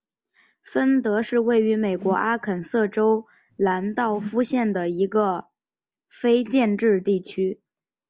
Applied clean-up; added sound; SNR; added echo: none; Whoosh, swoosh, swish; 17 dB; none.